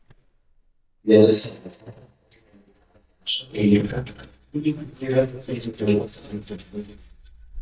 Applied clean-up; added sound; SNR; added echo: neural mask model DeepFilterNet 3.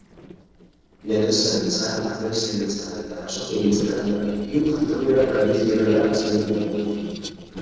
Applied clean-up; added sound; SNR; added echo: neural separator model SepFormer DNS4.